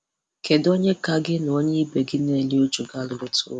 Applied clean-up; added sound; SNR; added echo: none; none; none; none.